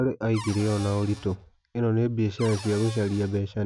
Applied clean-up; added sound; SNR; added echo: none; Cupboard open or close / Door; 16 dB; none.